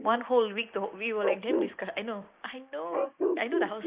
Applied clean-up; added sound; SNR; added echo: neural mask model Resemble Enhance denoiser.